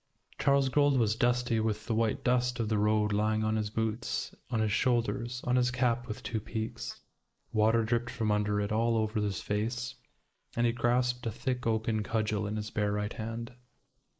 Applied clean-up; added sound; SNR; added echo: neural mask model Resemble Enhance denoiser.